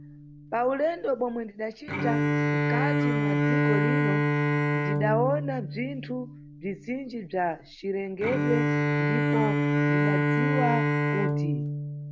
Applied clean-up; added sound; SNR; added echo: none; Bowed string instrument; -5 dB; none.